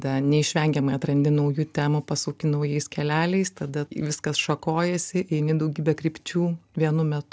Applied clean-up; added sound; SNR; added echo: none; none; none; none.